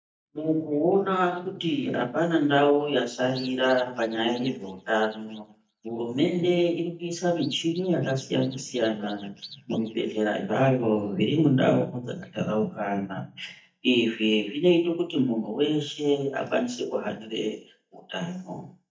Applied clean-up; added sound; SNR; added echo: neural mask model DeepFilterNet 3.